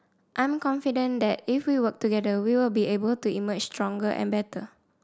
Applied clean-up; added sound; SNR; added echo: none; none; none; none.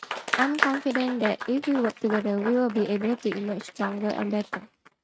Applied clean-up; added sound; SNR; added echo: neural mask model RNNoise.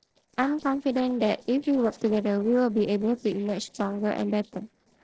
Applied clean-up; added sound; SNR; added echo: neural separator model SepFormer DNS4.